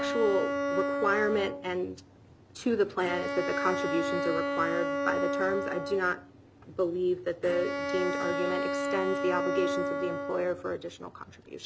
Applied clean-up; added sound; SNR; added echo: none; Bowed string instrument; 2 dB; none.